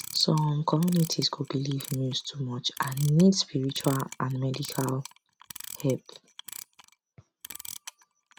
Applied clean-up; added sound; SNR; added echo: none; Clock; 16 dB; none.